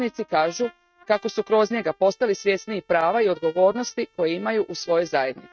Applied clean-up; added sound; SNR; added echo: neural mask model RNNoise.